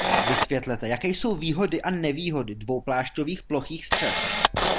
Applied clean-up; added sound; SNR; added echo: none; Camera; 1 dB; none.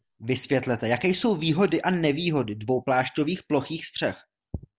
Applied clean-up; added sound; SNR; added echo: none; none; none; none.